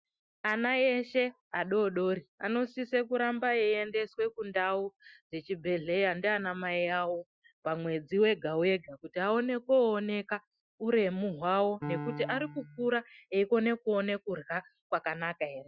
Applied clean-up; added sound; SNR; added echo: classical method Wiener filter.